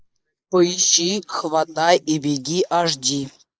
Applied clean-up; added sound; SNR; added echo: neural mask model Resemble Enhance denoiser.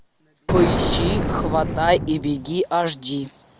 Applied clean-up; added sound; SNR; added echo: none; Explosion; 1 dB; none.